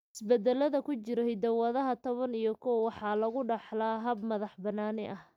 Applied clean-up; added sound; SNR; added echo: none; none; none; none.